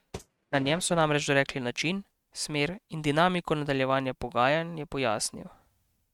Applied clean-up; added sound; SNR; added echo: neural mask model RNNoise.